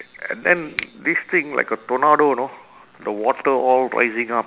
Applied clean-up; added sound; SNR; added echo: none; Finger snapping; 18 dB; none.